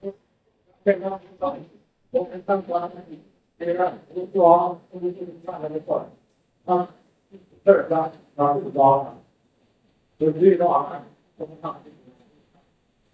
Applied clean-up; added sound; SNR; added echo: neural mask model DeepFilterNet 3.